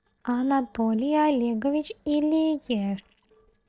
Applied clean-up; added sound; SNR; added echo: neural separator model SepFormer DNS4.